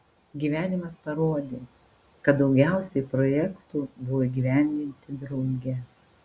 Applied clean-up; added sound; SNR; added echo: none; none; none; none.